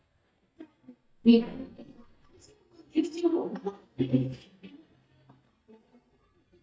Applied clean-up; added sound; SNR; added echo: neural mask model DeepFilterNet 3.